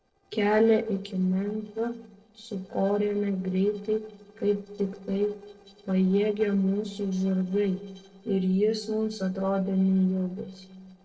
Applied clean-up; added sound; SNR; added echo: neural separator model SepFormer DNS4.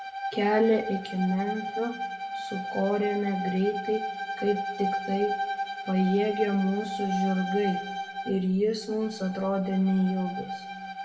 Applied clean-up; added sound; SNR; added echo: none; Bowed string instrument; 6 dB; reverberation time 1.2 s.